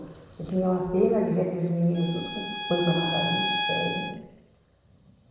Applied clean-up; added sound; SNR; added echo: none; Bowed string instrument; 2 dB; reverberation time 1.3 s.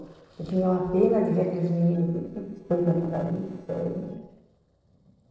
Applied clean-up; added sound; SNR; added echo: neural separator model SepFormer DNS4.